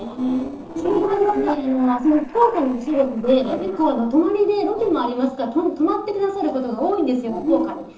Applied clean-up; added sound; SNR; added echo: neural separator model SepFormer DNS4.